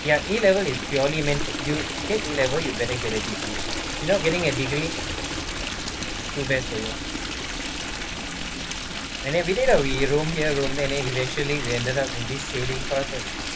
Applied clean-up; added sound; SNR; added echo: none; Stream; 3 dB; none.